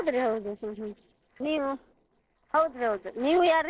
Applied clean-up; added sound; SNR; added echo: neural separator model SepFormer DNS4.